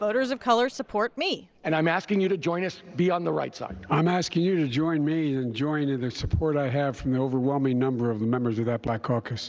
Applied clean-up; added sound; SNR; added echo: none; none; none; none.